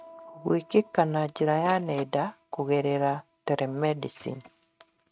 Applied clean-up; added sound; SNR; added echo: neural mask model RNNoise.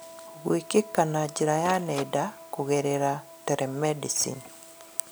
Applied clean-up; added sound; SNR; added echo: none; Wind instrument, woodwind instrument + Printer; 17 dB; none.